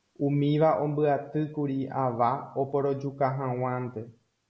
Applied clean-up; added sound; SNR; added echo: none; none; none; none.